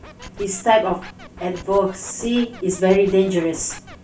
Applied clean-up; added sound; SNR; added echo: none; Scratching (performance technique); 19 dB; reverberation time 0.2 s.